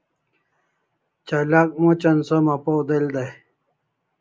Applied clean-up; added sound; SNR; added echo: none; none; none; none.